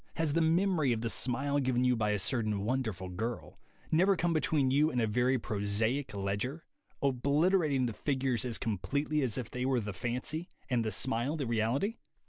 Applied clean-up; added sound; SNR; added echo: none; none; none; none.